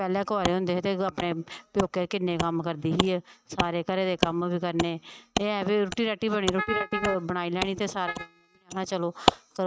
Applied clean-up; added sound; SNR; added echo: neural mask model RNNoise.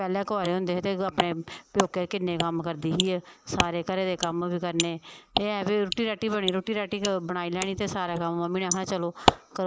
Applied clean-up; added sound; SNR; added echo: neural mask model Resemble Enhance denoiser.